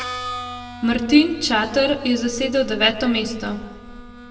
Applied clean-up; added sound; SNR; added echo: none; Harmonica; 14 dB; reverberation time 1.2 s.